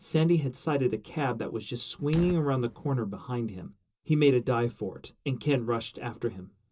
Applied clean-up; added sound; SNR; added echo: none; Fire; 20 dB; reverberation time 0.2 s.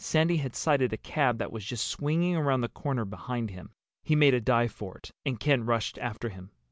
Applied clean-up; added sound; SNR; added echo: none; none; none; none.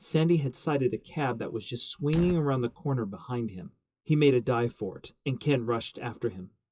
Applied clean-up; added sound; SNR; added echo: classical method WPE with log-MMSE.